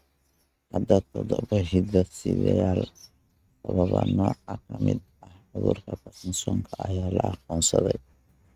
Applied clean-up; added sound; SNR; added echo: neural mask model RNNoise.